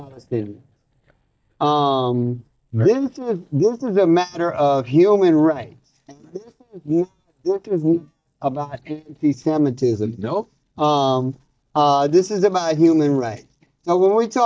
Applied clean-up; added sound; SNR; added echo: neural mask model DeepFilterNet 3.